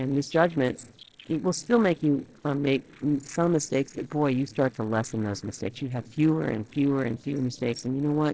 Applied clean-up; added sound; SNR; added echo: neural separator model SepFormer DNS4.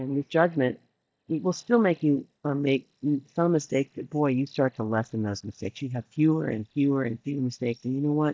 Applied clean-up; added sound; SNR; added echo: neural mask model DeepFilterNet 3.